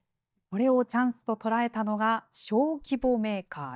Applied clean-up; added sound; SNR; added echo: neural mask model DeepFilterNet 3.